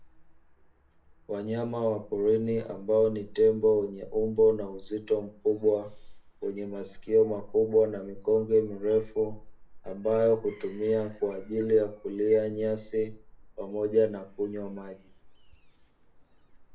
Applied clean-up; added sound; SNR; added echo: none; Gull, seagull / Fowl; 18 dB; reverberation time 0.3 s.